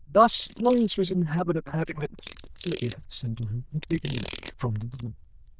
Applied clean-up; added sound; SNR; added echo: neural diffusion model UNIVERSE++.